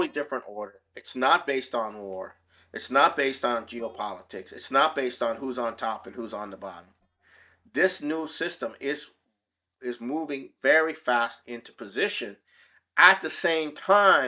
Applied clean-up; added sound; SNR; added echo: neural mask model DeepFilterNet 3.